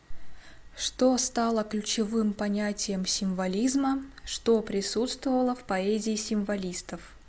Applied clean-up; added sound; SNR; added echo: none; none; none; none.